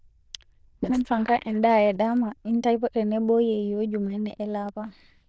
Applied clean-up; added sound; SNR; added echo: neural diffusion model UNIVERSE++.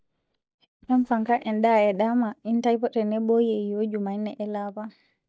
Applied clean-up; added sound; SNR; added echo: neural mask model DeepFilterNet 3.